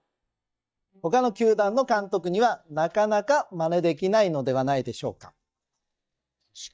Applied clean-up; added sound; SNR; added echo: neural mask model DeepFilterNet 3.